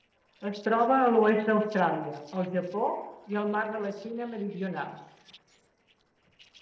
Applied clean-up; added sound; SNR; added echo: neural separator model SepFormer DNS4.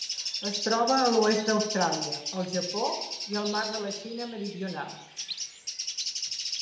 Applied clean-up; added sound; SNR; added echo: none; Bird; 5 dB; reverberation time 0.8 s.